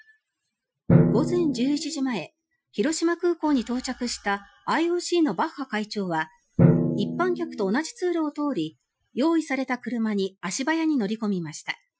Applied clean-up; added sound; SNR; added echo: classical method Wiener filter.